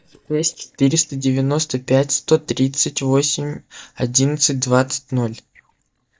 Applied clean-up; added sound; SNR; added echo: neural mask model DeepFilterNet 3.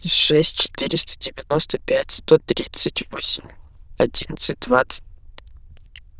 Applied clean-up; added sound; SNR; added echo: neural diffusion model UNIVERSE++.